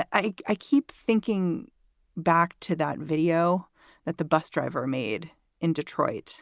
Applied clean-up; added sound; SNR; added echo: none; none; none; none.